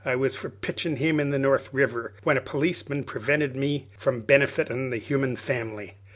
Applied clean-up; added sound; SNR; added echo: none; none; none; none.